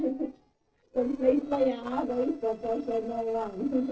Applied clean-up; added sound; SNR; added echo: neural separator model SepFormer DNS4.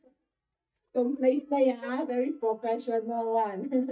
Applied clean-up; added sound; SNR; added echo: neural mask model DeepFilterNet 3.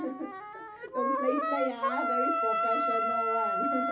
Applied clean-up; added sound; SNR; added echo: none; Wind instrument, woodwind instrument; -4 dB; reverberation time 0.4 s.